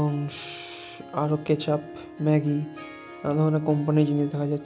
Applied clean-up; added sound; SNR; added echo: none; Harp; 17 dB; none.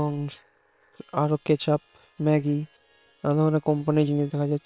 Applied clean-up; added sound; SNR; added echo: neural separator model SepFormer WHAM!.